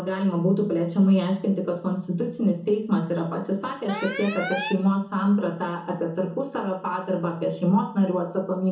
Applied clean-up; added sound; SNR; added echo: none; Alarm; 10 dB; reverberation time 0.7 s.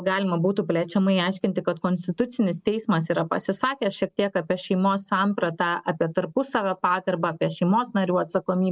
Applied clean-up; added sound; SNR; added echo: none; none; none; none.